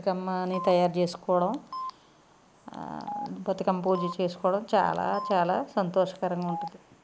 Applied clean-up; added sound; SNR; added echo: none; Telephone; 13 dB; none.